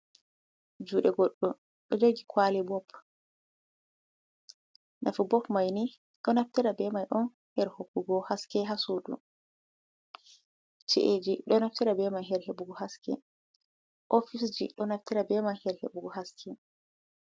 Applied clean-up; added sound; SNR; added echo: none; none; none; none.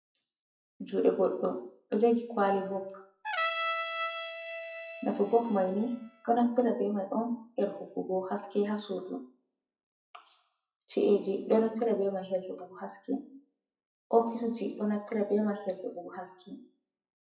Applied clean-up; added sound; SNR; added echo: classical method WPE with log-MMSE.